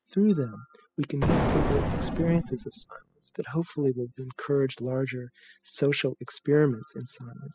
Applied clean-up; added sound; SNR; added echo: classical method spectral subtraction.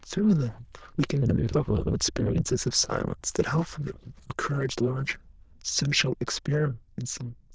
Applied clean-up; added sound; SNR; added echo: neural diffusion model UNIVERSE++.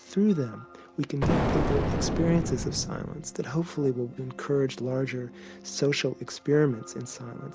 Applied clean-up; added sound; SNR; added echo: none; Explosion; -1 dB; none.